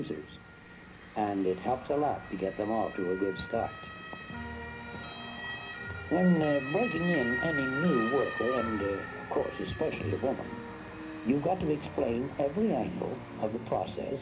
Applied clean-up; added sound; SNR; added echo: none; Motor vehicle (road) / Siren; 9 dB; reverberation time 0.4 s.